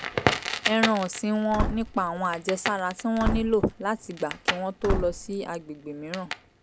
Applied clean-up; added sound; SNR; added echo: none; Slam / Wood + Crackle; 3 dB; none.